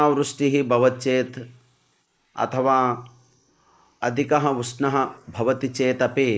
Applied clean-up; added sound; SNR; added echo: neural mask model Resemble Enhance denoiser.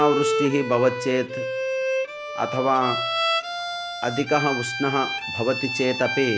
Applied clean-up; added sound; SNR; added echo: none; Bowed string instrument; 2 dB; none.